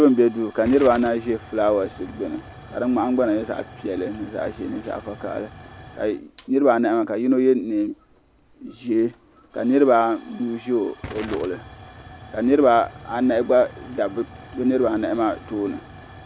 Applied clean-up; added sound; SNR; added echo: none; Tick / Hiss / Explosion / Fire; 19 dB; none.